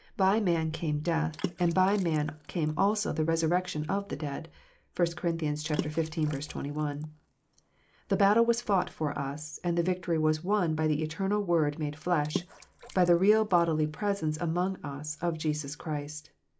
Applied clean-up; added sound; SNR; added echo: neural mask model Resemble Enhance denoiser.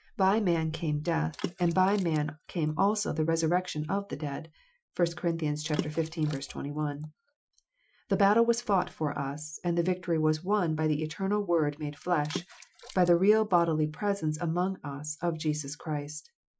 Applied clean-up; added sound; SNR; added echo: classical method Wiener filter.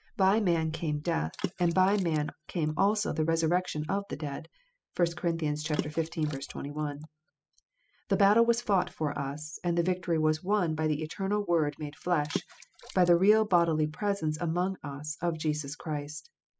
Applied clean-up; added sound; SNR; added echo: classical method spectral subtraction.